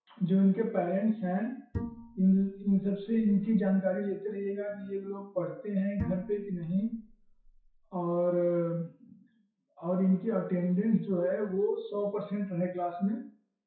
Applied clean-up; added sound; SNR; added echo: classical method WPE with log-MMSE.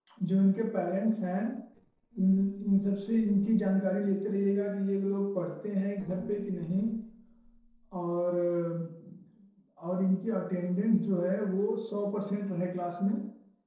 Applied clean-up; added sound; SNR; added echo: neural separator model SepFormer DNS4.